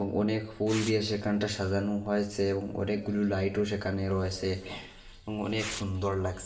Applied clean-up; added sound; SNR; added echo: none; Tearing; 18 dB; reverberation time 0.7 s.